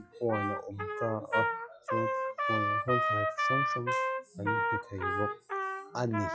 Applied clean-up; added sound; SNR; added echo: classical method log-MMSE.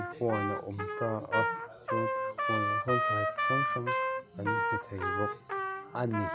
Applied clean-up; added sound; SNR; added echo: none; Trumpet; -3 dB; none.